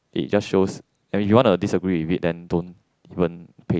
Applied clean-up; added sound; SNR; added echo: none; none; none; none.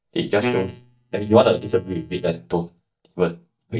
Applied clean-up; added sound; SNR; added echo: neural mask model DeepFilterNet 3.